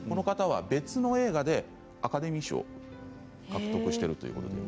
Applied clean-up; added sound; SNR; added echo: none; none; none; none.